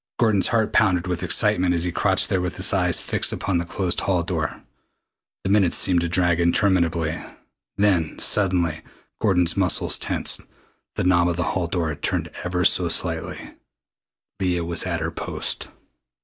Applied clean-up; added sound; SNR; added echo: none; none; none; none.